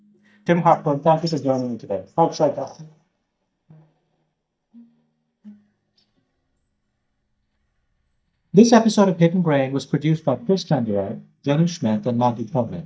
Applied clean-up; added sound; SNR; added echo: neural mask model DeepFilterNet 3.